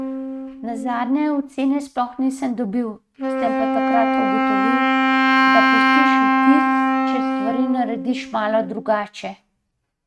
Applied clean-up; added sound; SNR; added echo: neural mask model RNNoise.